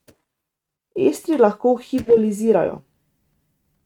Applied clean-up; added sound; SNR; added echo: neural mask model RNNoise.